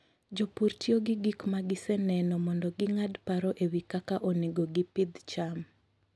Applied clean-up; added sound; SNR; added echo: none; none; none; none.